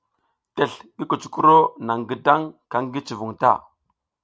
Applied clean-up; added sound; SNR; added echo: none; none; none; none.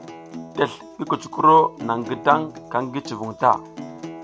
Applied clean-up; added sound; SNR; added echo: none; Acoustic guitar; 15 dB; none.